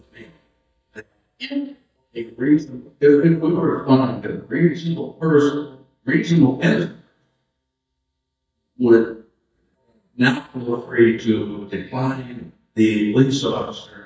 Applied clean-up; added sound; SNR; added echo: neural mask model DeepFilterNet 3.